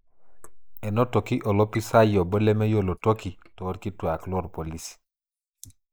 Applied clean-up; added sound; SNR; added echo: neural mask model Resemble Enhance denoiser.